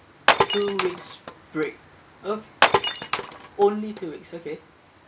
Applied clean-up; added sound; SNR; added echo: none; Glass; -3 dB; none.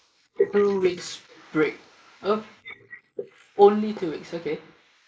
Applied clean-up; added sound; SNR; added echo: neural mask model Resemble Enhance denoiser.